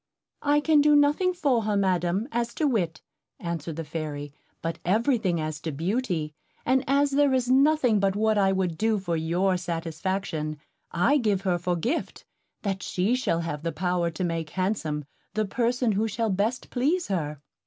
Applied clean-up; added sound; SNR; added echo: none; none; none; none.